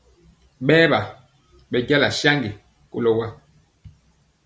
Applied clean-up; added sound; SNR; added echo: none; none; none; none.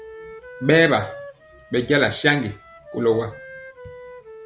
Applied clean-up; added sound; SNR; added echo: none; Wind instrument, woodwind instrument; 17 dB; none.